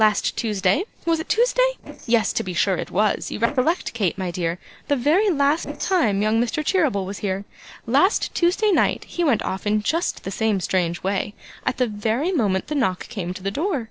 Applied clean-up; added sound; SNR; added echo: neural separator model SepFormer DNS4.